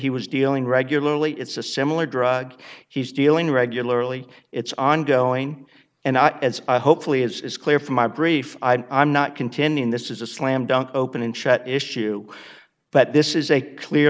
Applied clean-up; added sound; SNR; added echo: none; none; none; none.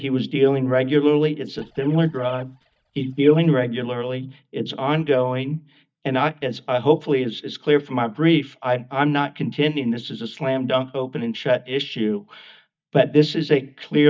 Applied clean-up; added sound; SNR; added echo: neural mask model DeepFilterNet 3.